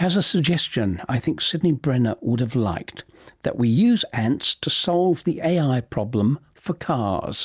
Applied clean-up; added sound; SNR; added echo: none; none; none; none.